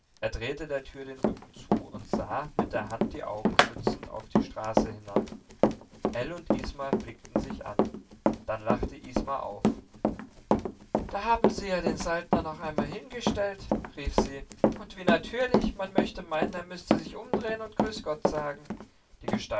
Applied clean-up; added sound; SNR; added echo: none; Run; -5 dB; reverberation time 0.2 s.